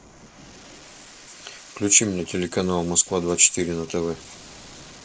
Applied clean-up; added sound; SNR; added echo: neural mask model Resemble Enhance denoiser.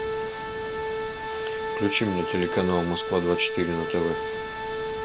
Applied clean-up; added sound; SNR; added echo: none; Organ; 6 dB; none.